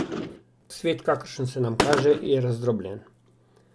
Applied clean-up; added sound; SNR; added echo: none; Gunshot, gunfire; 7 dB; none.